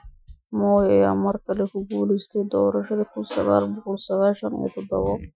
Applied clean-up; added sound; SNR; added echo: classical method Wiener filter.